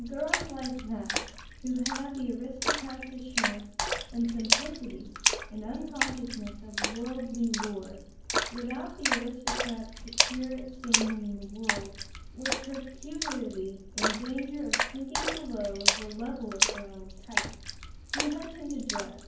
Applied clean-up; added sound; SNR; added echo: none; Splash, splatter; -3 dB; reverberation time 0.9 s.